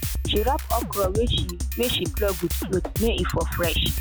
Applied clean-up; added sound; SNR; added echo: none; Drum kit; 1 dB; none.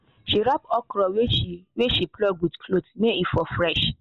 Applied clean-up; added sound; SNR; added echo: none; none; none; none.